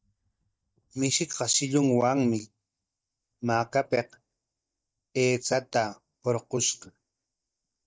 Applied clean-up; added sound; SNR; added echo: neural mask model DeepFilterNet 3.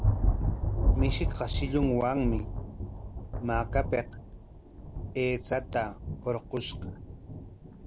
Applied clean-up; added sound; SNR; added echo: none; Thunder; -1 dB; none.